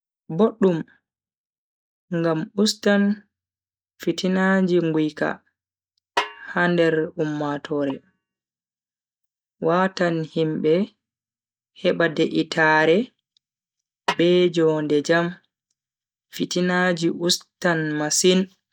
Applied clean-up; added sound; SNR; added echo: neural mask model DeepFilterNet 3.